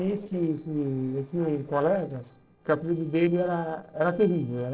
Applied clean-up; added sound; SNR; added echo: neural separator model SepFormer DNS4.